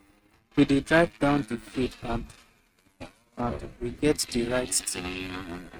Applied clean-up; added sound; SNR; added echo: neural mask model RNNoise.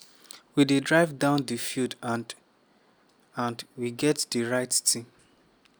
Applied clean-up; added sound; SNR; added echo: none; none; none; none.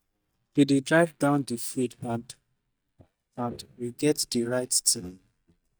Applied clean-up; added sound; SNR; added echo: neural mask model DeepFilterNet 3.